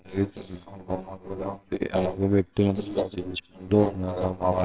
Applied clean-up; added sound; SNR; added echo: neural separator model SepFormer WHAMR!.